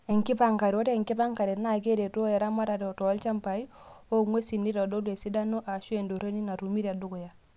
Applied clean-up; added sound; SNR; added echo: none; none; none; none.